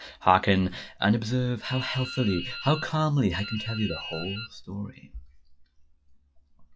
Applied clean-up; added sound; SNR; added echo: classical method log-MMSE.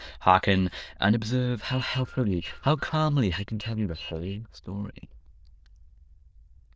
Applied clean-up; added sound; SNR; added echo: neural diffusion model UNIVERSE++.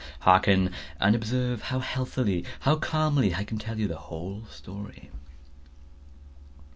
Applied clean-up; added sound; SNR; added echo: none; none; none; none.